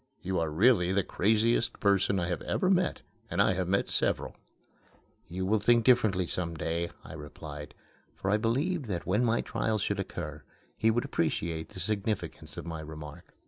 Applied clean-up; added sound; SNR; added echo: none; none; none; none.